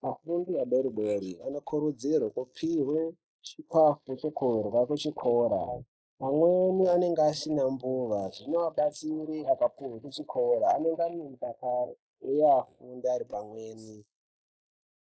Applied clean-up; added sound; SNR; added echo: neural mask model Resemble Enhance denoiser.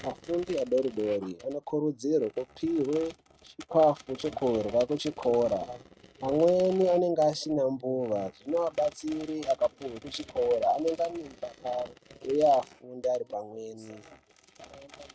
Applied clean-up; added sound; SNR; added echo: neural mask model RNNoise.